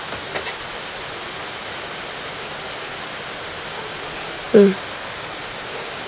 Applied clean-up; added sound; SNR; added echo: none; none; none; none.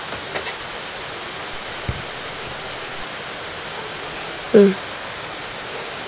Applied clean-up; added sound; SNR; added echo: none; Raindrop / Drip; 11 dB; none.